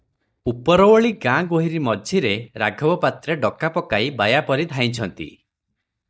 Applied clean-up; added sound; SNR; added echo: neural mask model DeepFilterNet 3.